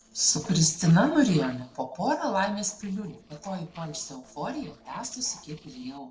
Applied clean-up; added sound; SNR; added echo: neural separator model SepFormer DNS4.